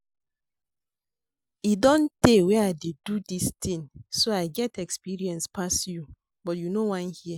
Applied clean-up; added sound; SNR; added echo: none; none; none; none.